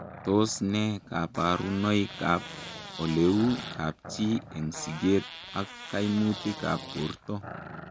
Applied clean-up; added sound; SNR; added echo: none; Fart + Growling; 13 dB; none.